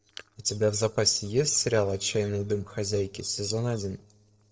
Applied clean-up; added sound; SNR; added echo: neural separator model SepFormer DNS4.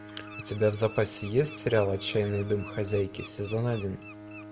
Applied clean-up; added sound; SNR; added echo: none; Bowed string instrument + Bird; 15 dB; none.